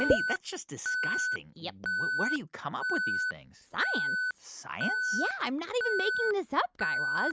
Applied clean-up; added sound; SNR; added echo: none; Alarm; -2 dB; none.